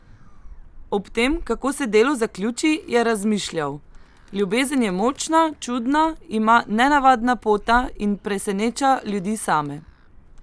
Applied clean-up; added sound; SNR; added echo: none; Animal; 19 dB; none.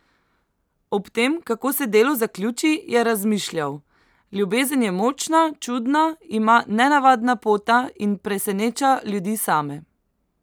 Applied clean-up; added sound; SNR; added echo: none; none; none; none.